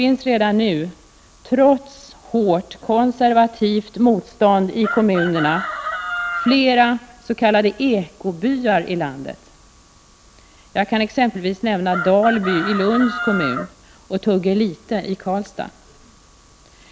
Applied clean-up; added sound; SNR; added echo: none; Chicken, rooster; 7 dB; none.